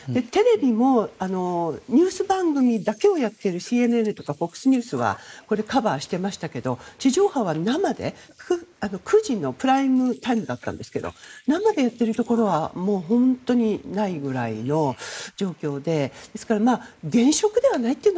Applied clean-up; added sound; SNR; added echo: neural mask model Resemble Enhance denoiser.